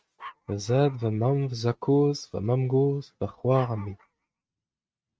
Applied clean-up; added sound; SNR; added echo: neural mask model RNNoise.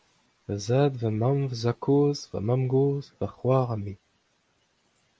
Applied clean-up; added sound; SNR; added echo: none; none; none; none.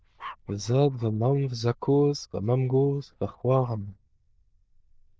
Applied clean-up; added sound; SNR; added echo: neural diffusion model UNIVERSE++.